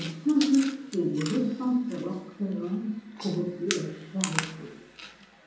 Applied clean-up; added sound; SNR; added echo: none; Chewing, mastication; 11 dB; reverberation time 1.2 s.